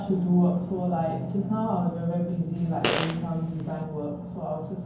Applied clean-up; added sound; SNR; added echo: none; Fart; 5 dB; reverberation time 0.9 s.